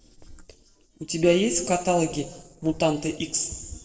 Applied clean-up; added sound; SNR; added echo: neural separator model SepFormer DNS4.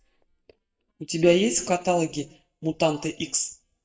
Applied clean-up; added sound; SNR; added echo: neural mask model DeepFilterNet 3.